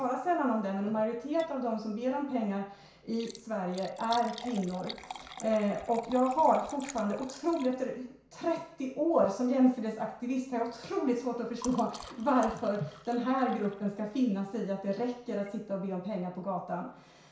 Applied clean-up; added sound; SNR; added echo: none; Liquid; 20 dB; reverberation time 0.6 s.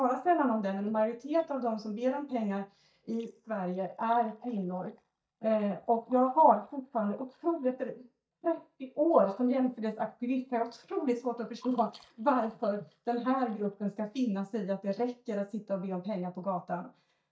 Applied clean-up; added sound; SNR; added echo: neural mask model DeepFilterNet 3.